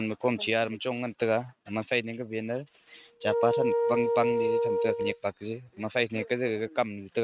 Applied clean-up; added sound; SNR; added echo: neural mask model RNNoise.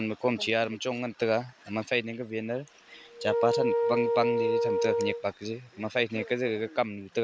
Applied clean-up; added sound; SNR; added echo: none; Wind instrument, woodwind instrument; -2 dB; none.